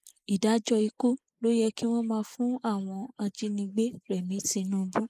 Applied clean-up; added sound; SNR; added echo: neural mask model Resemble Enhance denoiser.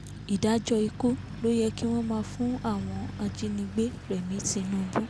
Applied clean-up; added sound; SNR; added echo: none; Truck; 10 dB; none.